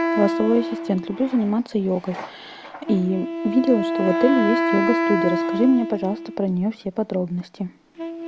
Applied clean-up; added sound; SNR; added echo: none; Wind instrument, woodwind instrument; 3 dB; none.